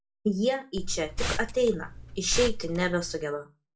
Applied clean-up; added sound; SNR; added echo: none; Liquid; 4 dB; reverberation time 0.2 s.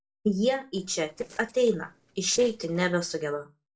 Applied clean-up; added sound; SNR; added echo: neural separator model SepFormer DNS4.